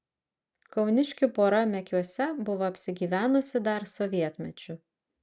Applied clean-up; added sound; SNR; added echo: none; none; none; none.